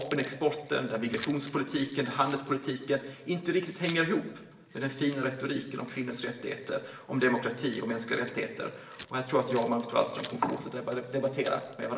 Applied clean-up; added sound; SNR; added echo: none; Keys jangling; 12 dB; reverberation time 0.9 s.